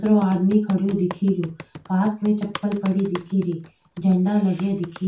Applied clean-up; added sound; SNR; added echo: none; Computer keyboard; 17 dB; reverberation time 0.3 s.